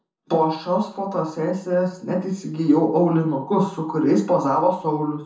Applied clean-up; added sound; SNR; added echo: none; none; none; reverberation time 0.7 s.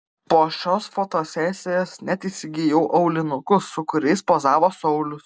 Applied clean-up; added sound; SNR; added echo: none; none; none; none.